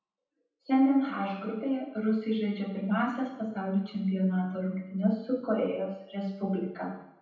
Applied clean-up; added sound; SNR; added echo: none; none; none; reverberation time 0.8 s.